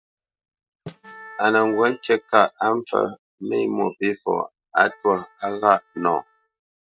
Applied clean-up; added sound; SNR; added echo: neural mask model RNNoise.